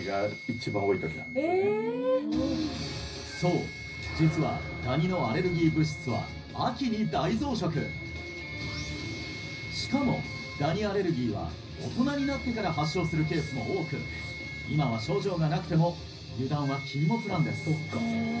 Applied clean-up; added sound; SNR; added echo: none; Wind instrument, woodwind instrument; 14 dB; reverberation time 0.4 s.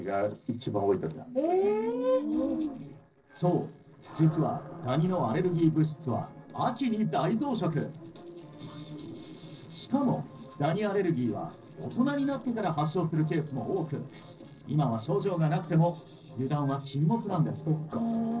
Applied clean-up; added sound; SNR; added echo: neural separator model SepFormer DNS4.